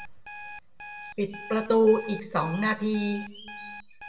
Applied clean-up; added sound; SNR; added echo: none; Alarm; 15 dB; reverberation time 0.6 s.